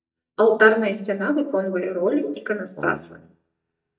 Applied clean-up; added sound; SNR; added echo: neural mask model DeepFilterNet 3.